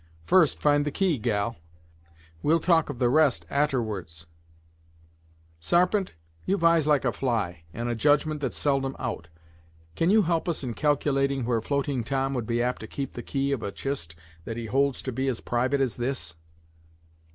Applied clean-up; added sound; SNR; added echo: none; none; none; none.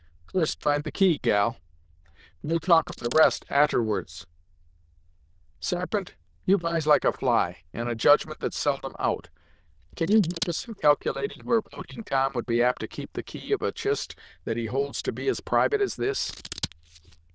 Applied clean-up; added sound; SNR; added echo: neural diffusion model UNIVERSE++.